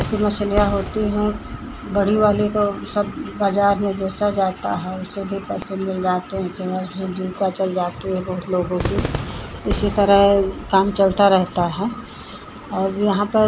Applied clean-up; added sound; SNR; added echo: none; Cheering / Fireworks; 12 dB; none.